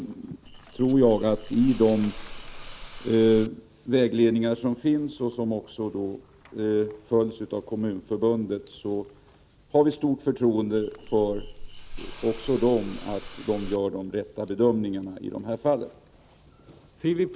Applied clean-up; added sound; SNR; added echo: none; Hiss / Insect; 12 dB; none.